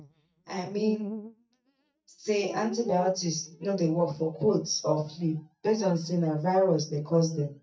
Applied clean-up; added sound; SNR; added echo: neural mask model DeepFilterNet 3.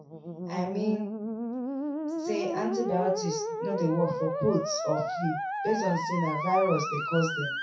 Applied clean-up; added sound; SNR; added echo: classical method WPE with log-MMSE.